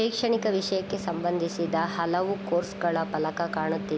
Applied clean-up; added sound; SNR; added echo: none; Organ; 10 dB; none.